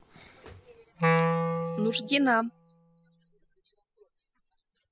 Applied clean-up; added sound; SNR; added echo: classical method spectral subtraction.